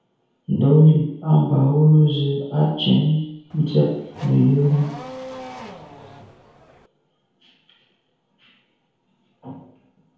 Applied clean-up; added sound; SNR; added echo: none; Race car, auto racing / Accelerating, revving, vroom; 18 dB; reverberation time 0.9 s.